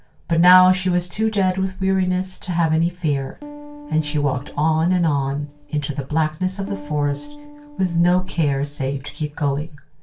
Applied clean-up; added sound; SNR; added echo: none; Piano; 19 dB; reverberation time 0.2 s.